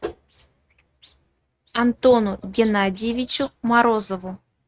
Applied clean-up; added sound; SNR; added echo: neural mask model RNNoise.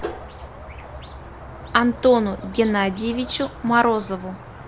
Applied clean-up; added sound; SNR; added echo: none; Squeak; 14 dB; none.